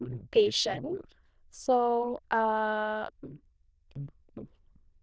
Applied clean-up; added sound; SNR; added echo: neural diffusion model UNIVERSE++.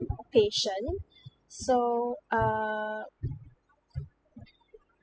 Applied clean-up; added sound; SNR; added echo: classical method spectral subtraction.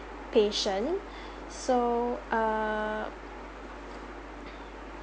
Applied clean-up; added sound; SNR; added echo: none; none; none; none.